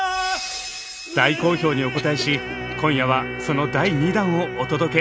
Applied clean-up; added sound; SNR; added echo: none; Cough; 20 dB; none.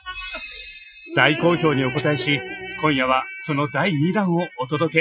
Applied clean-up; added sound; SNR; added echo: classical method Wiener filter.